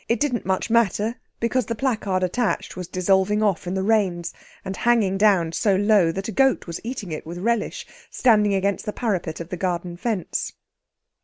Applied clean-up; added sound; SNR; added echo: none; none; none; none.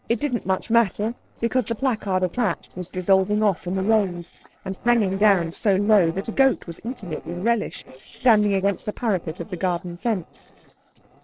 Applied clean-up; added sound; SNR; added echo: neural separator model SepFormer DNS4.